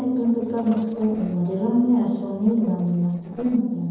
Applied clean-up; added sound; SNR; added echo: neural separator model SepFormer DNS4.